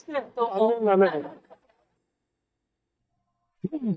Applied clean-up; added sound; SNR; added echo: neural mask model DeepFilterNet 3.